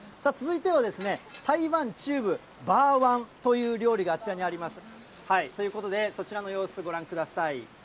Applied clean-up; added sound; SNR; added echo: none; none; none; none.